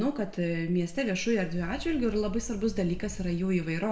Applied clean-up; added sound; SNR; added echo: none; Buzz; 11 dB; reverberation time 0.5 s.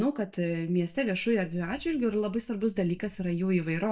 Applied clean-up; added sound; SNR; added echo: neural mask model DeepFilterNet 3.